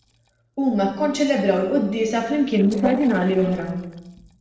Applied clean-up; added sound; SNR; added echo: neural separator model SepFormer DNS4.